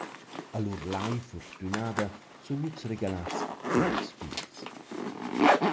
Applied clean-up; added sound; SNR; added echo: none; Zipper (clothing); -5 dB; none.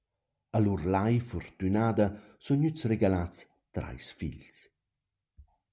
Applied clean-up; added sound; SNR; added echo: none; none; none; none.